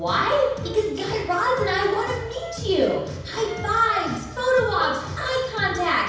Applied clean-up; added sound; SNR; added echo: none; Wind instrument, woodwind instrument; 16 dB; reverberation time 0.9 s.